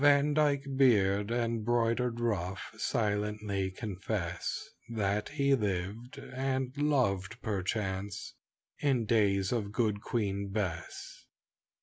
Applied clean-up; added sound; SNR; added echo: none; none; none; none.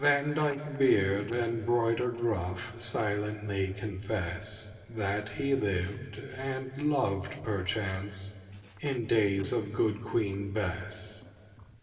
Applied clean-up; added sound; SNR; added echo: neural separator model SepFormer DNS4.